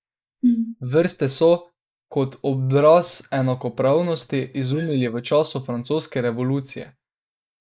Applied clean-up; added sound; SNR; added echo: neural mask model Resemble Enhance denoiser.